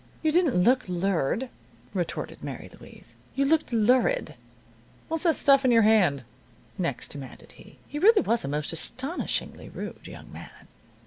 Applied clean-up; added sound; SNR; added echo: none; none; none; none.